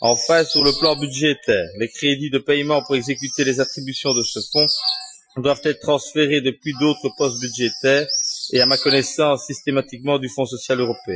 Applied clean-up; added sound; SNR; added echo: classical method Wiener filter.